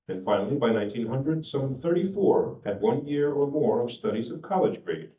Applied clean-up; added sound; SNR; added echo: neural mask model DeepFilterNet 3.